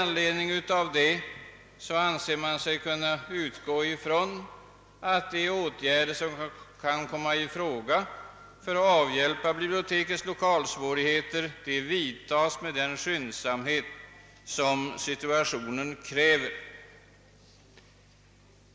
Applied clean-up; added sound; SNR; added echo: none; none; none; none.